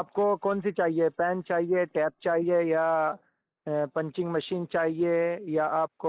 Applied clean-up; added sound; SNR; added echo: neural mask model Resemble Enhance denoiser.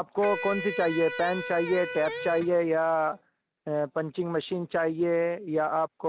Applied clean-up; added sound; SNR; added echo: none; Electric guitar; 9 dB; none.